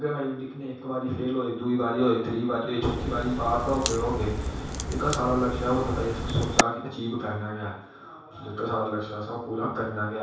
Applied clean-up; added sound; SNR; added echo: none; Crack; 1 dB; reverberation time 0.7 s.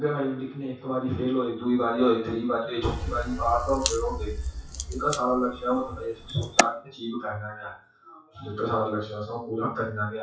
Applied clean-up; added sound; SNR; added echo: classical method WPE with log-MMSE.